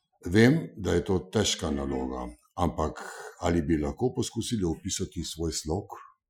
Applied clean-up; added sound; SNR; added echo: classical method Wiener filter.